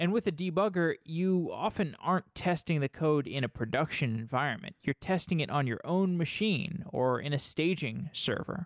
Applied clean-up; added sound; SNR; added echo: none; none; none; none.